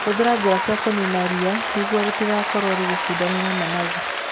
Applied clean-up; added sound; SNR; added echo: none; Applause; 2 dB; none.